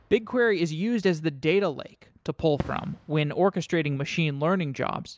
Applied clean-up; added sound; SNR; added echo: none; Fireworks; 20 dB; none.